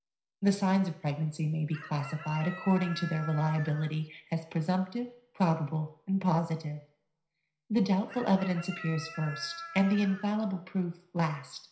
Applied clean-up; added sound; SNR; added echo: none; Chicken, rooster; 14 dB; reverberation time 0.5 s.